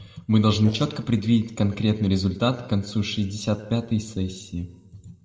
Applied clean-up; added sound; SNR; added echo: neural separator model SepFormer DNS4.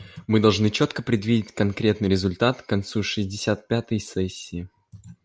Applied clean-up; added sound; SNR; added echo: none; none; none; none.